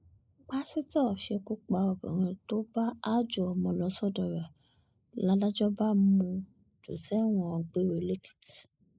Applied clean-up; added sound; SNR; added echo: neural mask model Resemble Enhance denoiser.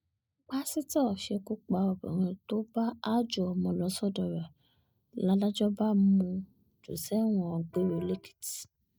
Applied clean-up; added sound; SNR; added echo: neural mask model DeepFilterNet 3.